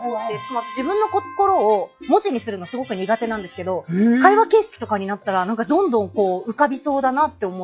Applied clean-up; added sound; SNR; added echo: classical method log-MMSE.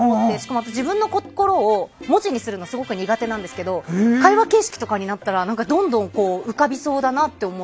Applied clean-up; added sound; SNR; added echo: none; none; none; none.